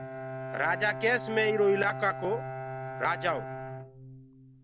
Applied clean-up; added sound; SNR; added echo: none; Bowed string instrument; 8 dB; none.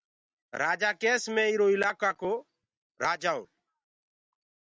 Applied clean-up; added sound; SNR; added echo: none; none; none; none.